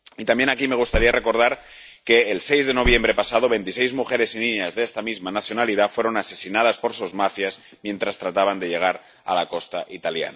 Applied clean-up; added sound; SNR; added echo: none; Car; 8 dB; none.